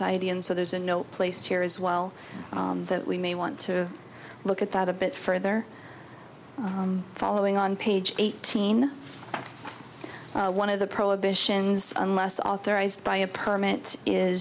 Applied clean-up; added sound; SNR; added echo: none; none; none; none.